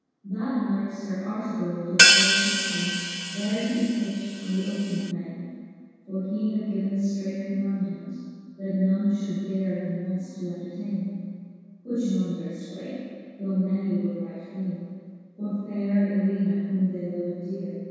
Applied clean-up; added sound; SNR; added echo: none; Crash cymbal / Hi-hat; -5 dB; reverberation time 2.0 s.